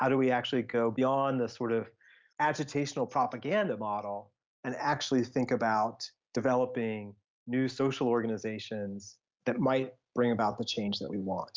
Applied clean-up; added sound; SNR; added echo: none; none; none; none.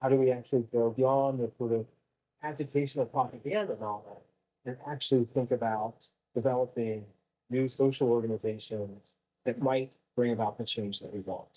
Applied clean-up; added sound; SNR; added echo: neural mask model DeepFilterNet 3.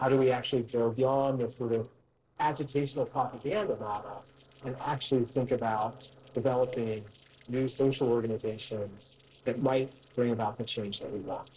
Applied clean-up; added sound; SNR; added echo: neural separator model SepFormer DNS4.